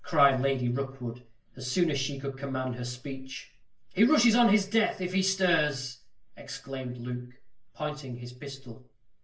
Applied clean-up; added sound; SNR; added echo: none; none; none; reverberation time 0.3 s.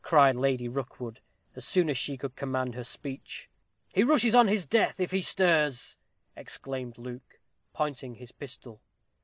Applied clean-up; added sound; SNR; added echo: none; none; none; none.